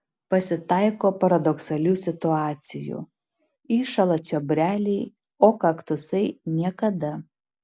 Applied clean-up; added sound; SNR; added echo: none; none; none; none.